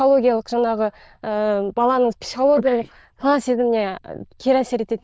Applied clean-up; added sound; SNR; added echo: neural diffusion model UNIVERSE++.